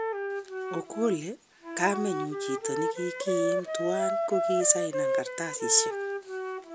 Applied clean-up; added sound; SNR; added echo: none; Wind instrument, woodwind instrument; 3 dB; none.